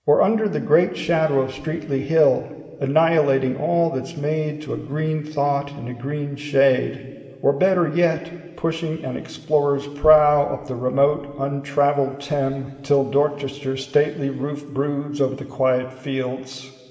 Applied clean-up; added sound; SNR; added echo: none; none; none; reverberation time 2.6 s.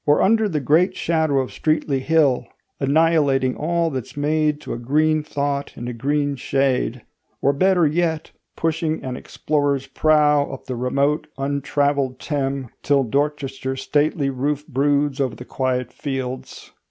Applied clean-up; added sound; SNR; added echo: none; none; none; none.